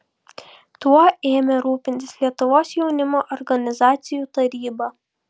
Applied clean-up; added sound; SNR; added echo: none; none; none; none.